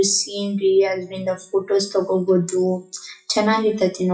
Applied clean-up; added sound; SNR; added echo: classical method WPE with log-MMSE.